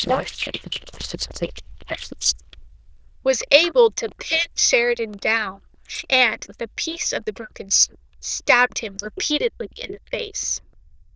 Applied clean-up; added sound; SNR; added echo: neural diffusion model UNIVERSE++.